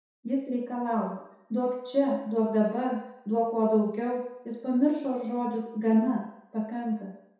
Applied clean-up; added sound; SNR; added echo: none; none; none; reverberation time 0.7 s.